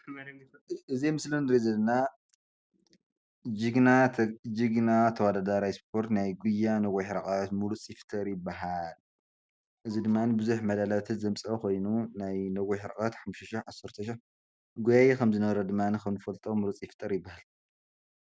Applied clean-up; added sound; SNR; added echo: none; none; none; none.